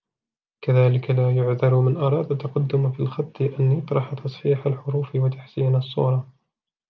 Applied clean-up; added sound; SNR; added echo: none; none; none; none.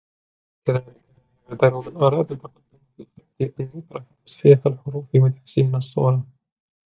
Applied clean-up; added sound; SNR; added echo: neural mask model DeepFilterNet 3.